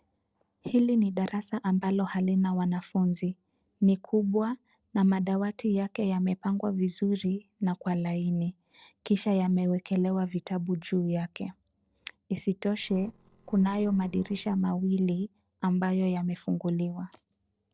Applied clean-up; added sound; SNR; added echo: neural separator model SepFormer DNS4.